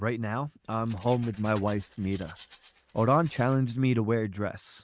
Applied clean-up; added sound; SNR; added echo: neural mask model RNNoise.